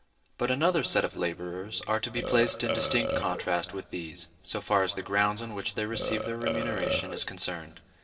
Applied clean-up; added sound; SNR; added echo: none; Burping, eructation; 3 dB; reverberation time 1.4 s.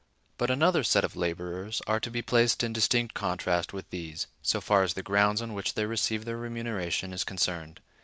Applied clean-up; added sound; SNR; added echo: none; none; none; none.